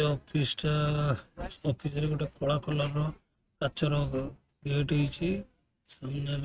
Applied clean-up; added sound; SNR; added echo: neural mask model RNNoise.